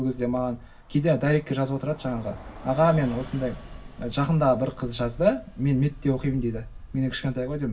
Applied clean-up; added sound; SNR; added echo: none; Bus; 15 dB; reverberation time 0.4 s.